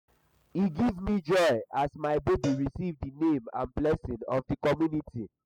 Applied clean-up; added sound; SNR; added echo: classical method spectral subtraction.